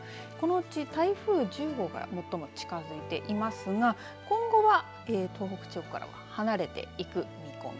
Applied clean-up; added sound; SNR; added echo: none; none; none; none.